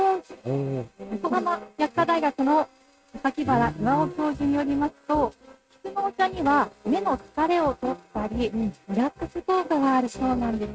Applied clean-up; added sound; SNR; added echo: neural mask model RNNoise.